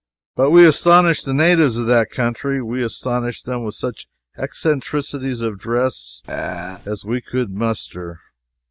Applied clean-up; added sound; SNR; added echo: neural mask model DeepFilterNet 3.